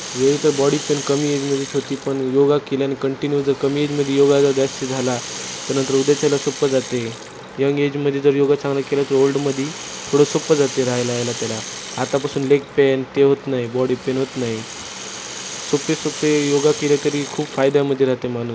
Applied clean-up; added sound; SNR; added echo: none; Rattle (instrument); 14 dB; none.